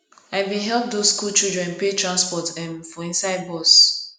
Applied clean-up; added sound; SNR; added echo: none; none; none; none.